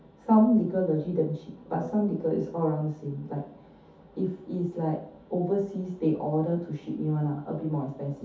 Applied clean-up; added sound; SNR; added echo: none; none; none; reverberation time 0.5 s.